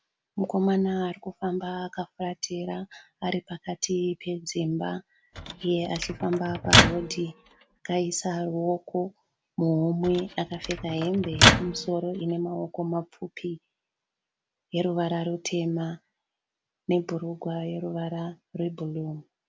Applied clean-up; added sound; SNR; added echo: none; Microwave oven; -4 dB; none.